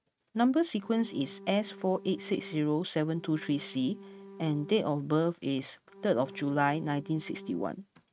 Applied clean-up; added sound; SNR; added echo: neural mask model RNNoise.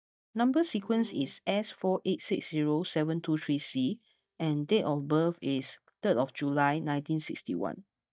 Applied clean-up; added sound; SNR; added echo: neural mask model DeepFilterNet 3.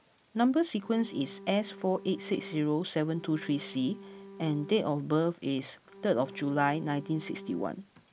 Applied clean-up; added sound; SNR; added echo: none; Bowed string instrument; 17 dB; none.